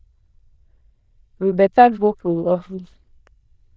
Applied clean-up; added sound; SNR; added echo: neural diffusion model UNIVERSE++.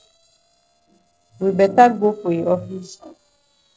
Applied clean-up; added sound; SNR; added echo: neural separator model SepFormer DNS4.